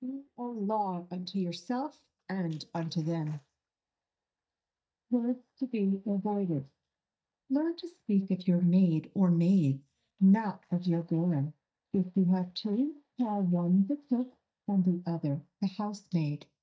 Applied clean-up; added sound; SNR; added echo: neural mask model DeepFilterNet 3.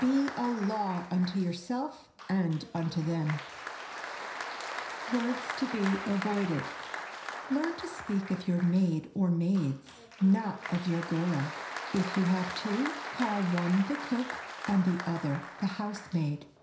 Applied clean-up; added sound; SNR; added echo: none; Applause; 10 dB; reverberation time 0.5 s.